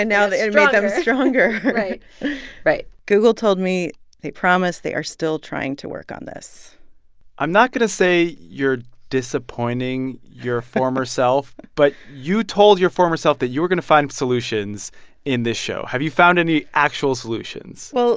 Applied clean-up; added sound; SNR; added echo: none; none; none; none.